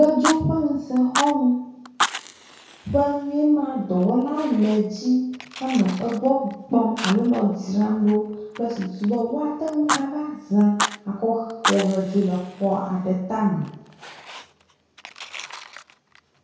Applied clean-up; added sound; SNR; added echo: none; Fire; 10 dB; reverberation time 0.6 s.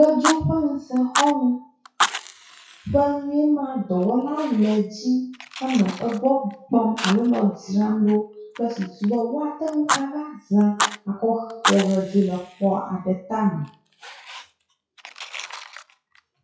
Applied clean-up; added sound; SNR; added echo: classical method WPE with log-MMSE.